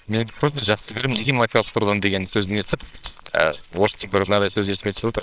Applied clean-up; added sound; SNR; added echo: neural separator model SepFormer WHAMR!.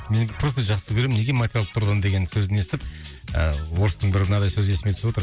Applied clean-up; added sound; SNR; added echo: none; none; none; none.